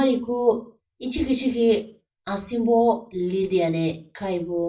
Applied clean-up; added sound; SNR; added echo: none; none; none; reverberation time 0.3 s.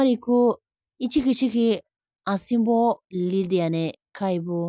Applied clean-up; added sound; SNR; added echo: none; none; none; none.